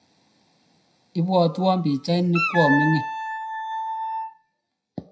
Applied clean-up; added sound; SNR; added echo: classical method WPE with log-MMSE.